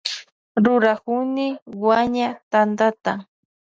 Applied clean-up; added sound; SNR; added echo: none; none; none; none.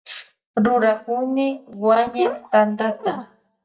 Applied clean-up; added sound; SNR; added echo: neural mask model DeepFilterNet 3.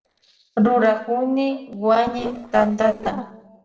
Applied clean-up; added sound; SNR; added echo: neural separator model SepFormer DNS4.